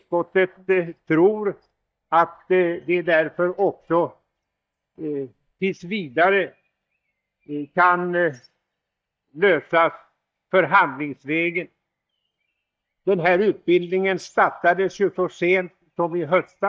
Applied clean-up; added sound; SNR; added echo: neural mask model DeepFilterNet 3.